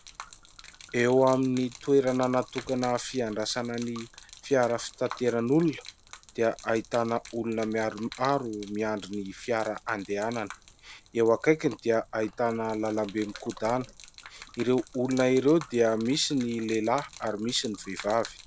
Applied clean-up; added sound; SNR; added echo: none; Gurgling / Liquid; 19 dB; none.